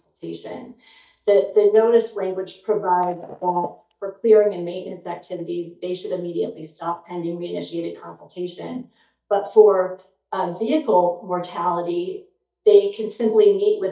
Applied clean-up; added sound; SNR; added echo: neural mask model DeepFilterNet 3.